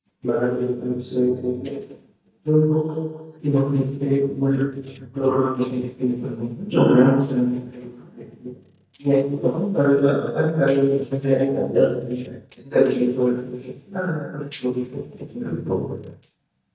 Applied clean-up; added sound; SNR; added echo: neural mask model DeepFilterNet 3.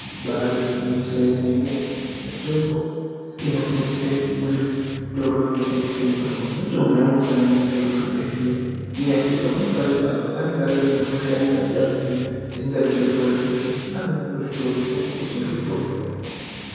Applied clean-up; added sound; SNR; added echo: none; Guitar; 12 dB; reverberation time 2.2 s.